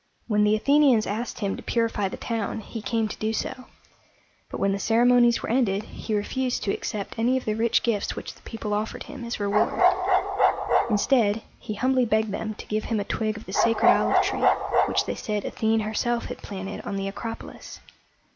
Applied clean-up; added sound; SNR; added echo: none; Bark; -2 dB; none.